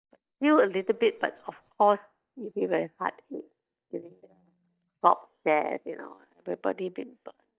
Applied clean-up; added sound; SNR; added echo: neural mask model DeepFilterNet 3.